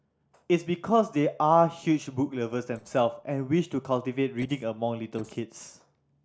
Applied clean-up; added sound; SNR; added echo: neural separator model SepFormer DNS4.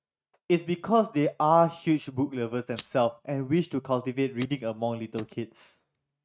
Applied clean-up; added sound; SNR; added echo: neural mask model RNNoise.